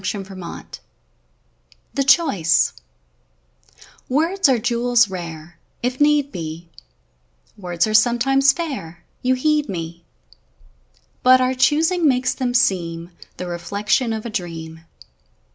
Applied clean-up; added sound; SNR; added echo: none; none; none; none.